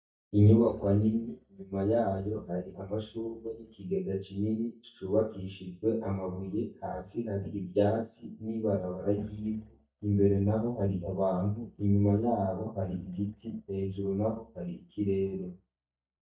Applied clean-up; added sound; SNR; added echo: neural mask model DeepFilterNet 3.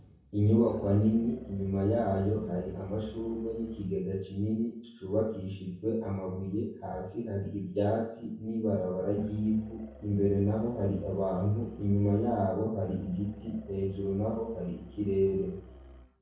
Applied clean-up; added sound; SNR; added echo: none; Musical instrument; 19 dB; reverberation time 0.6 s.